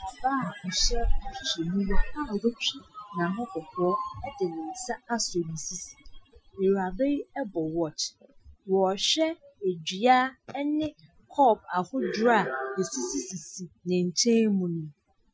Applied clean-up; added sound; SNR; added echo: classical method Wiener filter.